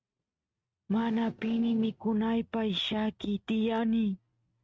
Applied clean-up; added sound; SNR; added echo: neural mask model RNNoise.